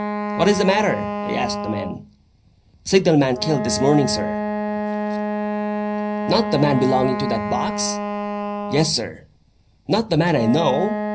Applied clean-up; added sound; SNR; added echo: none; Wind instrument, woodwind instrument; 4 dB; reverberation time 0.4 s.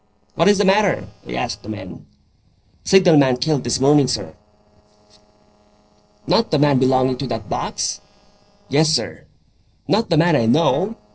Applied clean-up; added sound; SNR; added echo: neural separator model SepFormer DNS4.